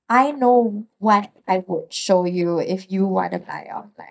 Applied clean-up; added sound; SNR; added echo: neural mask model DeepFilterNet 3.